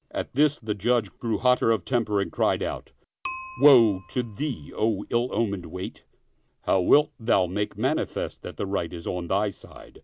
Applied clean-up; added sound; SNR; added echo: none; Bicycle; 17 dB; none.